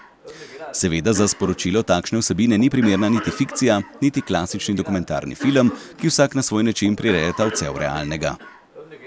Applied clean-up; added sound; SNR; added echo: none; Cough; 15 dB; none.